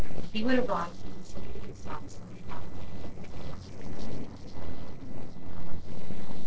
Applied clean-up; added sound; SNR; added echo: neural separator model SepFormer DNS4.